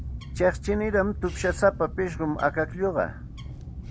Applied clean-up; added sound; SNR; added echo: none; Bird; 9 dB; none.